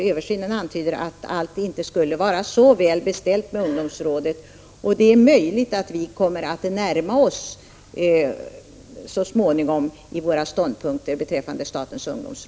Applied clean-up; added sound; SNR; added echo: none; none; none; none.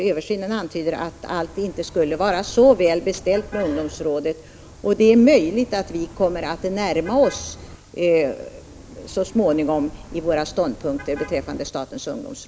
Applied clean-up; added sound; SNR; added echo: none; Car passing by; 19 dB; none.